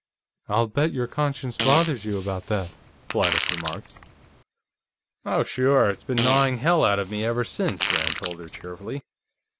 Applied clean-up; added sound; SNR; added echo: none; Fart; 4 dB; none.